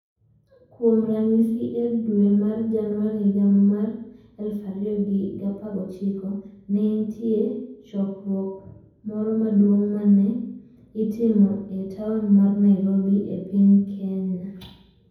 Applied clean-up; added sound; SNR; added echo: none; none; none; reverberation time 0.9 s.